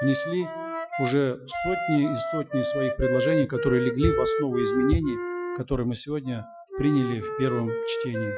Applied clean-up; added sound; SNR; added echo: classical method Wiener filter.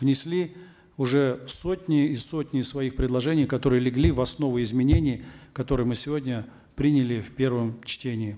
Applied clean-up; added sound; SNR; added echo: none; none; none; none.